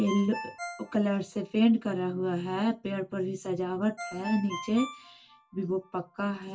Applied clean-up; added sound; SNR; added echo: none; Ringtone; 15 dB; reverberation time 0.2 s.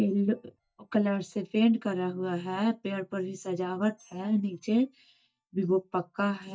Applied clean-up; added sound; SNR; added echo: neural mask model DeepFilterNet 3.